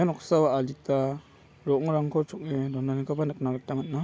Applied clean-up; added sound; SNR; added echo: none; none; none; none.